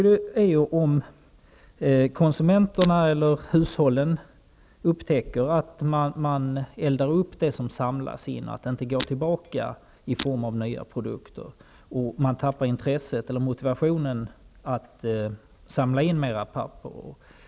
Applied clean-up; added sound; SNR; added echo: none; Shatter; 13 dB; none.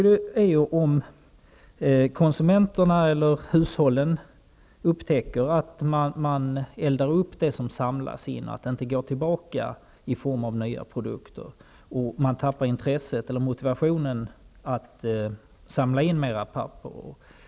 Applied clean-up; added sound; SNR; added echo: none; none; none; none.